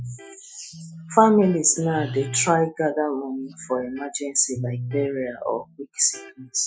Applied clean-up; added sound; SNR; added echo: classical method Wiener filter.